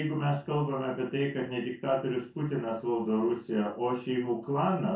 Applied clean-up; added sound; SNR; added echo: none; none; none; reverberation time 0.2 s.